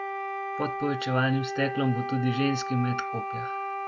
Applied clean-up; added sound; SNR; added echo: none; Wind instrument, woodwind instrument; 4 dB; none.